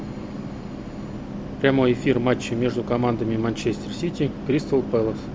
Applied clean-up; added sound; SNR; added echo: none; none; none; none.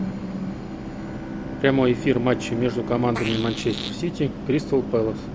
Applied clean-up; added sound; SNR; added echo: none; Bowed string instrument + Fart; 12 dB; none.